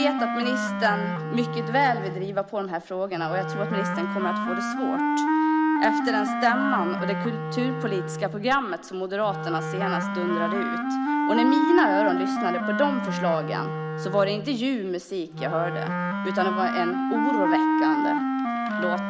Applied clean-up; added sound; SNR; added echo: none; Wind instrument, woodwind instrument; -1 dB; none.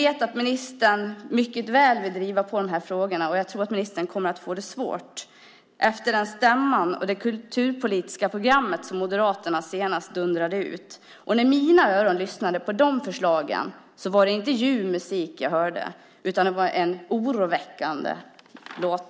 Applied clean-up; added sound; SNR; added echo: none; none; none; none.